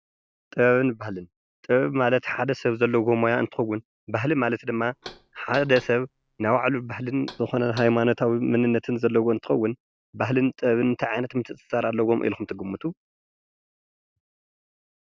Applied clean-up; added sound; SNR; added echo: none; Knock; 20 dB; none.